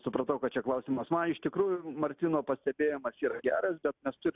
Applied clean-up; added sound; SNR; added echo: none; none; none; none.